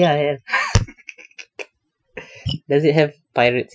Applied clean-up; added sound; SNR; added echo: classical method Wiener filter.